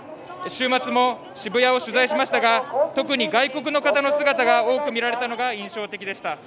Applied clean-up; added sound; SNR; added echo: none; none; none; none.